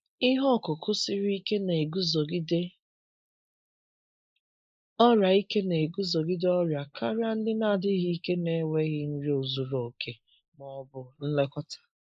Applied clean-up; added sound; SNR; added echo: neural mask model Resemble Enhance denoiser.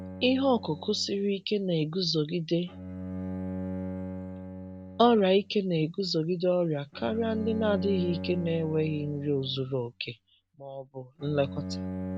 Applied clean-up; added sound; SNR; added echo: none; Bowed string instrument; 10 dB; none.